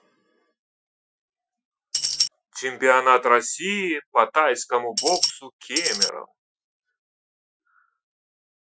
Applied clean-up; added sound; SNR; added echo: classical method Wiener filter.